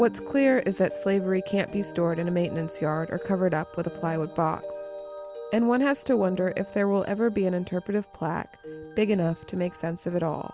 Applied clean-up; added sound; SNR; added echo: none; none; none; none.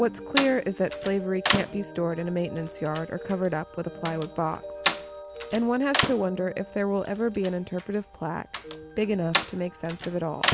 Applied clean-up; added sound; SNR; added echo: none; Slam; 2 dB; none.